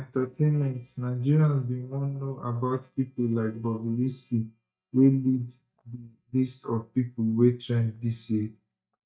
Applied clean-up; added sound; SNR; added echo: neural mask model DeepFilterNet 3.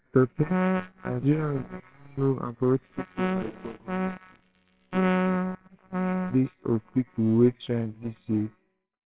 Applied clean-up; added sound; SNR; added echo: neural separator model SepFormer WHAMR!.